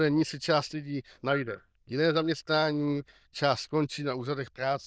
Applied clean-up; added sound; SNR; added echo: neural diffusion model UNIVERSE++.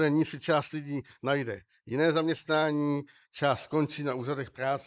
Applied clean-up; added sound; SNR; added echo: neural mask model Resemble Enhance denoiser.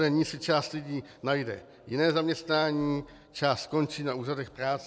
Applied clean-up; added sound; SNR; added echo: none; none; none; none.